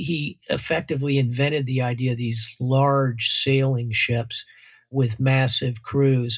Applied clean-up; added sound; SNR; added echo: none; none; none; reverberation time 0.2 s.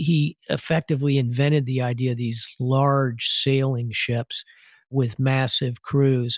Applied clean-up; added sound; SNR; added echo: none; none; none; none.